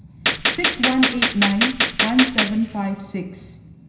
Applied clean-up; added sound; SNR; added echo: none; Gunshot, gunfire; -1 dB; reverberation time 0.9 s.